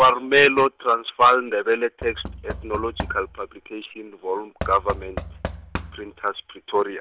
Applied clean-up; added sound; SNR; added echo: none; Knock / Wood; 14 dB; none.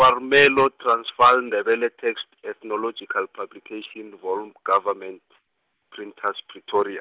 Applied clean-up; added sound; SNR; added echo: none; none; none; none.